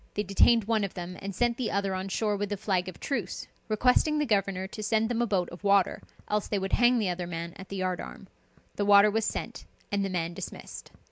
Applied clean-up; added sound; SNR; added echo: none; none; none; none.